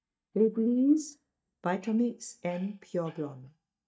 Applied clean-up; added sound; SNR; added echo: neural mask model DeepFilterNet 3.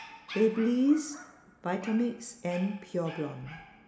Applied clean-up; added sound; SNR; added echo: none; Dog; 18 dB; reverberation time 0.6 s.